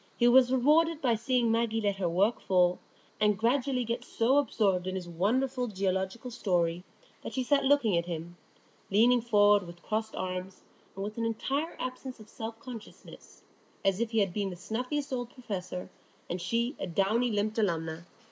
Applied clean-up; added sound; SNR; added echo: none; none; none; none.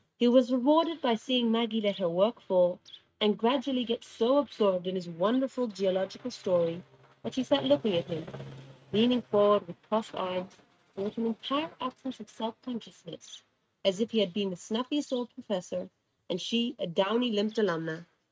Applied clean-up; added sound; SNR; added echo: neural mask model RNNoise.